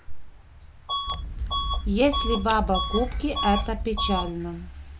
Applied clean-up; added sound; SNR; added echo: none; Bus / Alarm + Scissors; 1 dB; none.